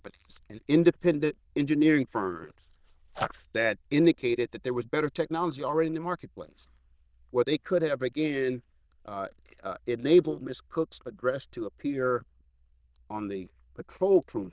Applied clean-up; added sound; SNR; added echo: neural diffusion model UNIVERSE++.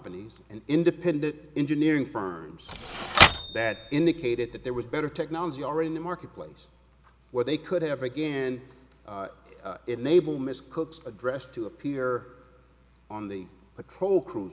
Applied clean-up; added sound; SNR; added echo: none; Typewriter; -2 dB; none.